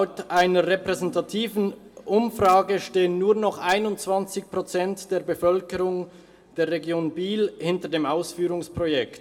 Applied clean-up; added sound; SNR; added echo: none; none; none; reverberation time 1.1 s.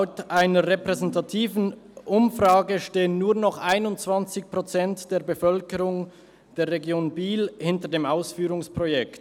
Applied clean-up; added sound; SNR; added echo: none; none; none; none.